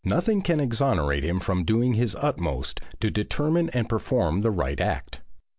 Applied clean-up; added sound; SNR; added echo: none; none; none; none.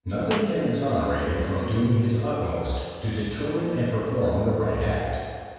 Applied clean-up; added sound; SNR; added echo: none; Clapping; 18 dB; reverberation time 1.9 s.